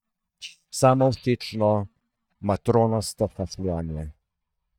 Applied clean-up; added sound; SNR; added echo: neural mask model DeepFilterNet 3.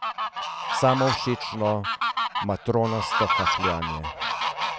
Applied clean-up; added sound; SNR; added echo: none; Fowl; 0 dB; none.